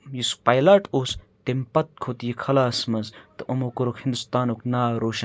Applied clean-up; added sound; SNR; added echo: none; none; none; none.